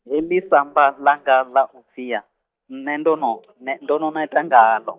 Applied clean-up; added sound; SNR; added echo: neural mask model DeepFilterNet 3.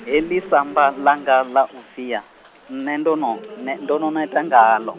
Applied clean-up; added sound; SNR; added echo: none; Applause; 19 dB; none.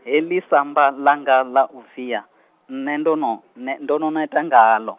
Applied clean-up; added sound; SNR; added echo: none; none; none; none.